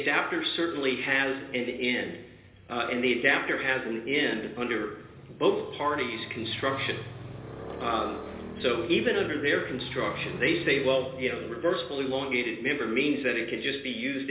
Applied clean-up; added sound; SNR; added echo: none; Motorcycle; 16 dB; reverberation time 0.8 s.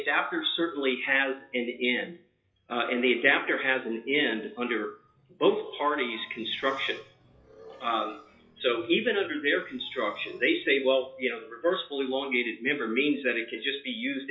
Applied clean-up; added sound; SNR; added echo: classical method WPE with log-MMSE.